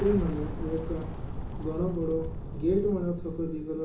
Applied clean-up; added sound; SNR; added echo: none; Boom; 5 dB; reverberation time 0.8 s.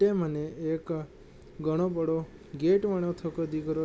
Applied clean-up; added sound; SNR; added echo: none; none; none; none.